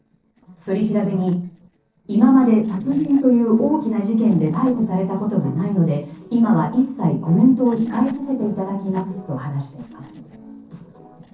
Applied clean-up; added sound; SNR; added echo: neural separator model SepFormer DNS4.